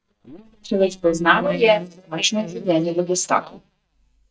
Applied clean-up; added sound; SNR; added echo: neural mask model DeepFilterNet 3.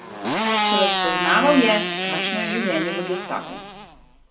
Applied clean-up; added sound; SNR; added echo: none; Motorcycle; 0 dB; reverberation time 0.2 s.